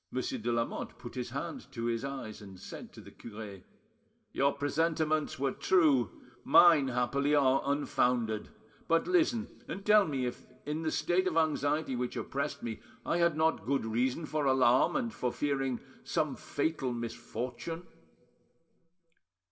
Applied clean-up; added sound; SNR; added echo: none; none; none; reverberation time 1.0 s.